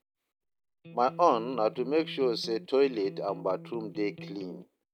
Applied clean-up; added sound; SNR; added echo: none; Electric guitar; 15 dB; none.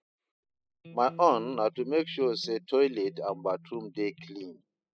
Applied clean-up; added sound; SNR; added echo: classical method spectral subtraction.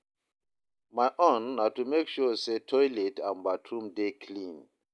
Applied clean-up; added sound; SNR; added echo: none; none; none; none.